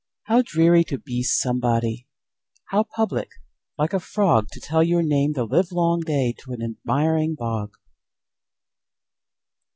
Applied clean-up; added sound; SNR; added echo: none; none; none; none.